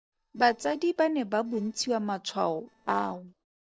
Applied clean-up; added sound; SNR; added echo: neural separator model SepFormer DNS4.